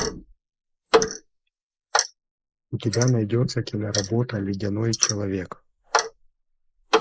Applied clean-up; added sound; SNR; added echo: neural mask model Resemble Enhance denoiser.